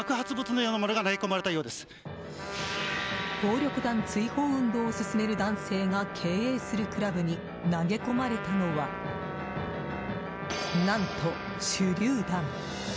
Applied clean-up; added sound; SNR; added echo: none; Trumpet; 11 dB; none.